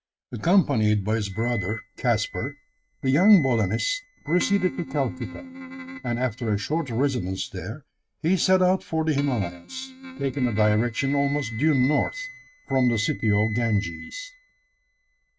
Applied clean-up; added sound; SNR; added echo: neural mask model RNNoise.